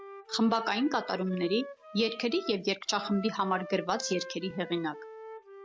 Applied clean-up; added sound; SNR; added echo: none; Wind instrument, woodwind instrument; 14 dB; none.